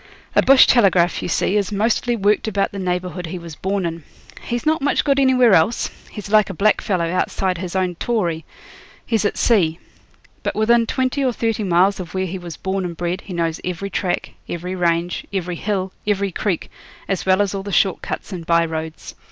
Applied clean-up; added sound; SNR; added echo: none; none; none; none.